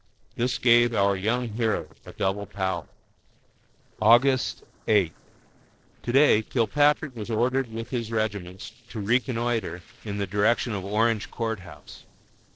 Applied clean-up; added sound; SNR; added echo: neural separator model SepFormer DNS4.